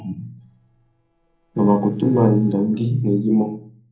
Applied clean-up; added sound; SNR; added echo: neural separator model SepFormer DNS4.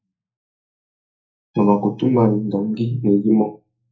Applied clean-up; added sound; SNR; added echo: neural mask model DeepFilterNet 3.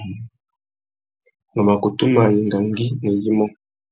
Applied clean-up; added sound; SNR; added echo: none; none; none; none.